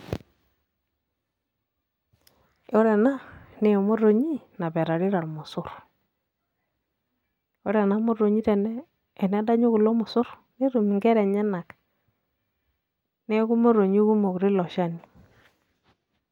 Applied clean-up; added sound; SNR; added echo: none; none; none; none.